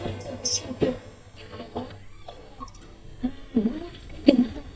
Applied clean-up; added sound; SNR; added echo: neural mask model DeepFilterNet 3.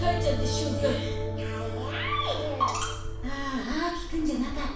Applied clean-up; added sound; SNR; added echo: none; Fixed-wing aircraft, airplane; 6 dB; reverberation time 0.7 s.